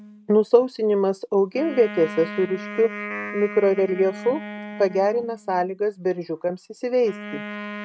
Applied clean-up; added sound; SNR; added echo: neural mask model RNNoise.